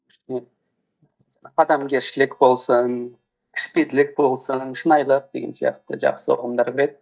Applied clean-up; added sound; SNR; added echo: neural mask model DeepFilterNet 3.